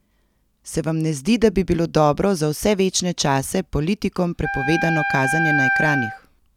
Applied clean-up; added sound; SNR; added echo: none; Wind instrument, woodwind instrument; 1 dB; none.